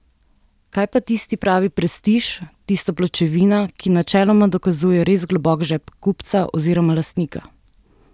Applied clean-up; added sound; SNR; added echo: none; none; none; none.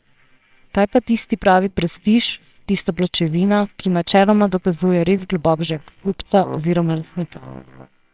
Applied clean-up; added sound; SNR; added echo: neural separator model SepFormer WHAMR!.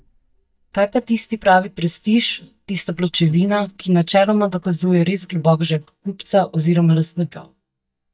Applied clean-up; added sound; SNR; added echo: neural mask model DeepFilterNet 3.